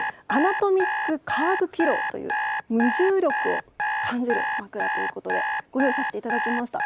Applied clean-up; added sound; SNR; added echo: none; Alarm; 1 dB; none.